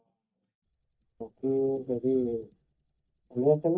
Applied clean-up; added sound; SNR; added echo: neural mask model DeepFilterNet 3.